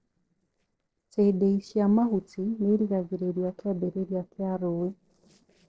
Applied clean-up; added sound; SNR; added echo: neural separator model SepFormer DNS4.